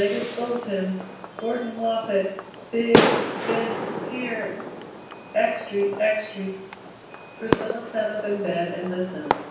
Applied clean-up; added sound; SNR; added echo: none; Fireworks; 1 dB; reverberation time 0.7 s.